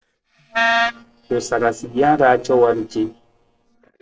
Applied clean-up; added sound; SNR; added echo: neural separator model SepFormer DNS4.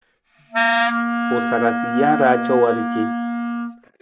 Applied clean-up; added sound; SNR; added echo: none; Wind instrument, woodwind instrument; 0 dB; none.